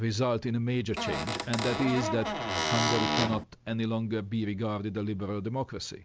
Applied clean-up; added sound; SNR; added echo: none; Squeak / Cupboard open or close; 0 dB; none.